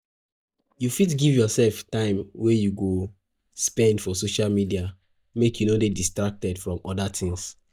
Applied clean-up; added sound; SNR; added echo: neural mask model DeepFilterNet 3.